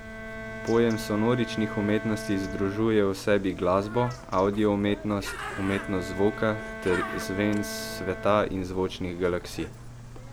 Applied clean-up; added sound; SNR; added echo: none; Bird + Bowed string instrument; 10 dB; none.